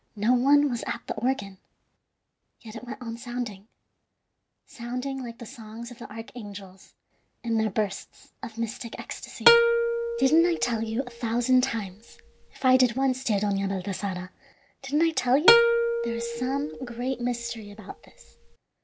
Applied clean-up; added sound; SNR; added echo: none; Plucked string instrument; -2 dB; none.